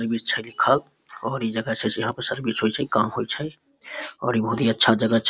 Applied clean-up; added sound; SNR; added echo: none; none; none; none.